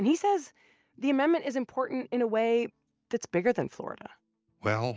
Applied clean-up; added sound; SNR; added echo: none; none; none; none.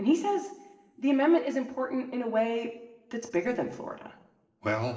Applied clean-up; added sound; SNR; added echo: neural separator model SepFormer DNS4.